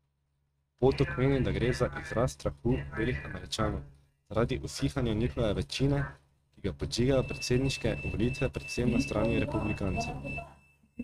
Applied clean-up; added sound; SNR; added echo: neural mask model RNNoise.